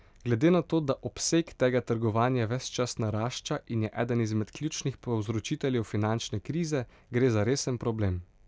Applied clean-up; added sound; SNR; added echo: none; none; none; none.